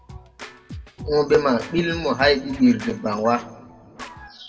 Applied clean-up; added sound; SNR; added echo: none; Scratching (performance technique); 16 dB; reverberation time 1.1 s.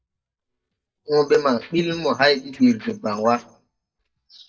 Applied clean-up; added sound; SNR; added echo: neural mask model DeepFilterNet 3.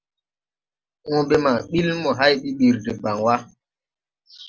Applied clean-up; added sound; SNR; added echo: none; none; none; none.